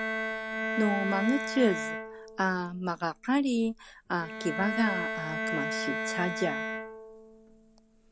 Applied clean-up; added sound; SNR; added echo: none; Bowed string instrument; 4 dB; none.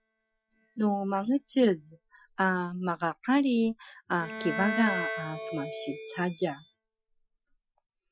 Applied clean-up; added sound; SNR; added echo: classical method Wiener filter.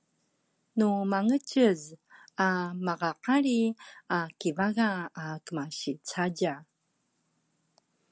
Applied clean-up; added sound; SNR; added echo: none; none; none; none.